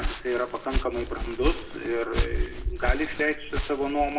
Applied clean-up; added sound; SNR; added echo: none; Walk, footsteps; 0 dB; reverberation time 0.6 s.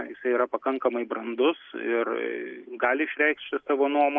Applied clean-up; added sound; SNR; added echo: none; none; none; none.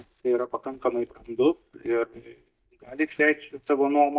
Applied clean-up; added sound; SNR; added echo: neural mask model DeepFilterNet 3.